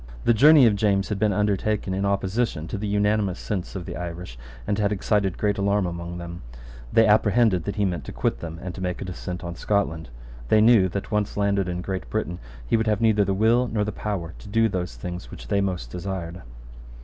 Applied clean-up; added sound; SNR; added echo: none; none; none; none.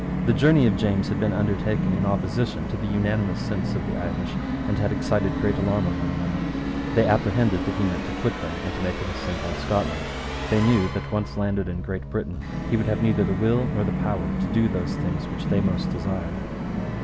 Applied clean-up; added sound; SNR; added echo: none; Musical instrument; 3 dB; none.